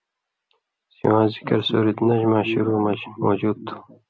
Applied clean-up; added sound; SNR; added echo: none; none; none; none.